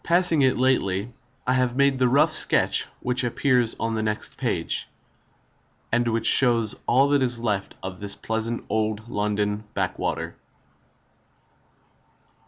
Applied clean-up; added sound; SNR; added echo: none; none; none; none.